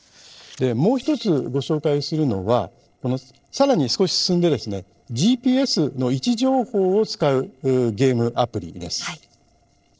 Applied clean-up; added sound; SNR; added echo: neural separator model SepFormer DNS4.